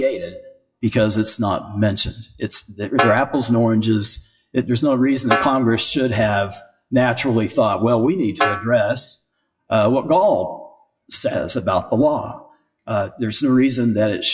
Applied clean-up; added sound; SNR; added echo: classical method WPE with log-MMSE.